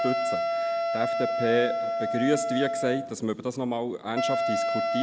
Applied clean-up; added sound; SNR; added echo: none; Wind instrument, woodwind instrument; -1 dB; none.